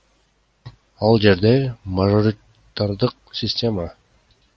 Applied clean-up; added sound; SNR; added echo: none; none; none; none.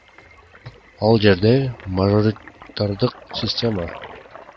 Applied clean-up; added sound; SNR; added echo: none; Toilet flush; 20 dB; none.